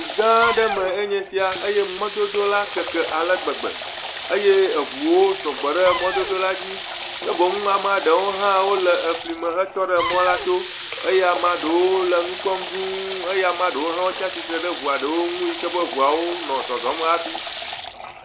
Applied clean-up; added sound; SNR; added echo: none; Cupboard open or close + Water tap, faucet / Water; 4 dB; none.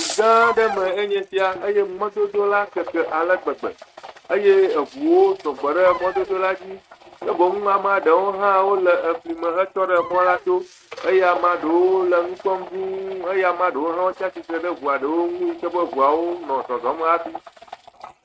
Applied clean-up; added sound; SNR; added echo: neural mask model RNNoise.